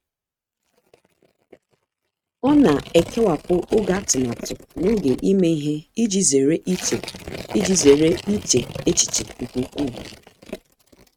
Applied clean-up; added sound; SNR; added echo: neural mask model RNNoise.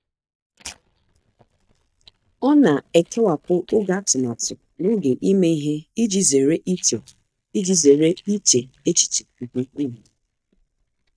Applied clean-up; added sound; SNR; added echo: neural mask model DeepFilterNet 3.